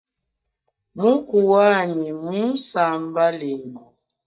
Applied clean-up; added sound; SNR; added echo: neural mask model DeepFilterNet 3.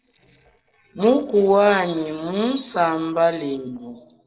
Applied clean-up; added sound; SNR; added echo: neural separator model SepFormer DNS4.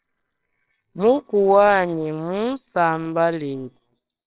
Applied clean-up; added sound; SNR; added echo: neural separator model SepFormer WHAMR!.